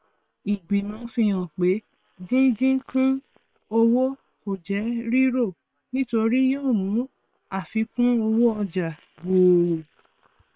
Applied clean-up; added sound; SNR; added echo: neural separator model SepFormer WHAM!.